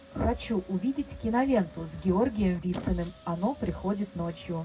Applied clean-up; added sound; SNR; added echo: none; Squeak; 18 dB; reverberation time 0.4 s.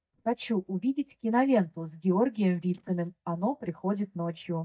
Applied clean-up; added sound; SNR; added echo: neural mask model DeepFilterNet 3.